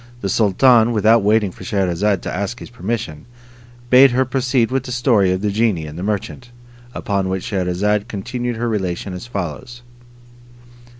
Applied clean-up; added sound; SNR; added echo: none; none; none; none.